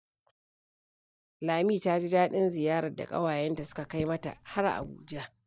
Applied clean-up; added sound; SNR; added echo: neural mask model DeepFilterNet 3.